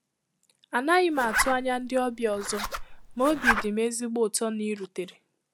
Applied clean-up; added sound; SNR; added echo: none; Zipper (clothing); 3 dB; none.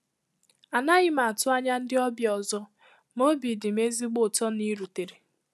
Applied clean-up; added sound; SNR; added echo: none; none; none; none.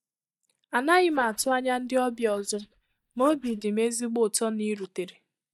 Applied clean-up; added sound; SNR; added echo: neural mask model DeepFilterNet 3.